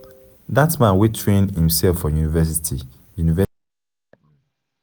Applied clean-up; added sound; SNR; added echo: none; none; none; none.